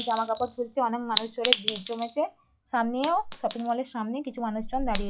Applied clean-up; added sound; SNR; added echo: classical method log-MMSE.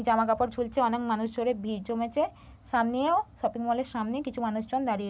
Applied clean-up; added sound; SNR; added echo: none; none; none; none.